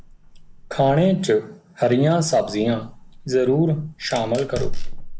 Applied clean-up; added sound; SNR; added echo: none; Fire; 9 dB; none.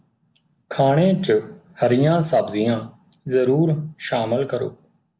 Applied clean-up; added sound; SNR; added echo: none; none; none; none.